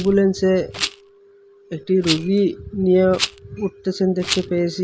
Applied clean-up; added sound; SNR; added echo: none; Rattle; 11 dB; none.